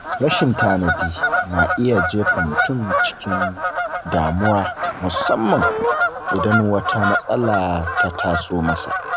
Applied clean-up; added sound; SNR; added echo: none; Bird vocalization, bird call, bird song / Fowl; 1 dB; none.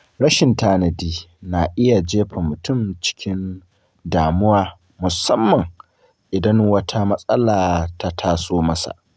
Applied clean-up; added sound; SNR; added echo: none; none; none; none.